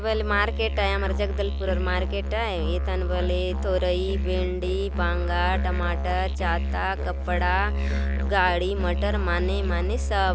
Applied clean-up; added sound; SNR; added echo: none; Musical instrument; -2 dB; none.